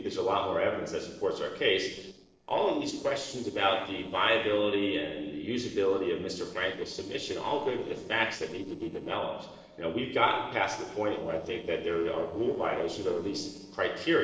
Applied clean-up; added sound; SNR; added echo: neural separator model SepFormer DNS4.